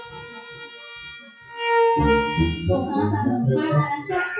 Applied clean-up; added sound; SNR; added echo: classical method WPE with log-MMSE.